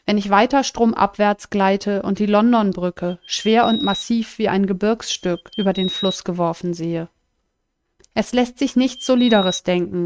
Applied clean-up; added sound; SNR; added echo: neural mask model RNNoise.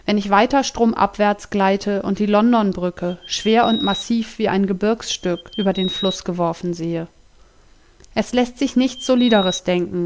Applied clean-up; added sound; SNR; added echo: none; Bird vocalization, bird call, bird song; 11 dB; none.